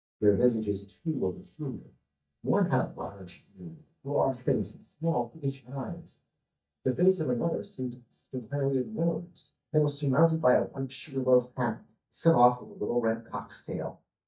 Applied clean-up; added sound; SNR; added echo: neural mask model DeepFilterNet 3.